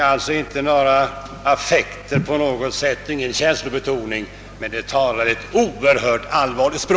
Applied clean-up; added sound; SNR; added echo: none; none; none; none.